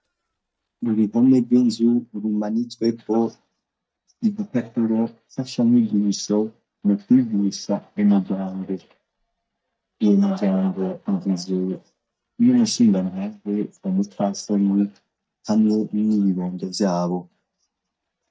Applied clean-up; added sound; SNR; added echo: neural mask model DeepFilterNet 3.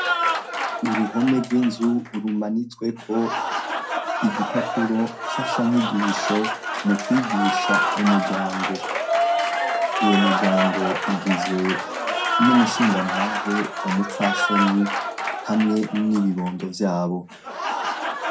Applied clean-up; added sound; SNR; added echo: none; Applause; 1 dB; reverberation time 0.2 s.